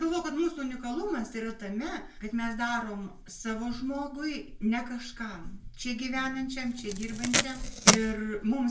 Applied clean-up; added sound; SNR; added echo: none; Packing tape, duct tape; -4 dB; reverberation time 0.3 s.